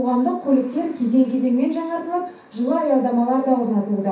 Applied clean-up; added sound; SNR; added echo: none; none; none; reverberation time 0.6 s.